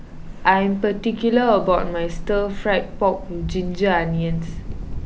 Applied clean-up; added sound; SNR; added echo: none; Ocean; 9 dB; none.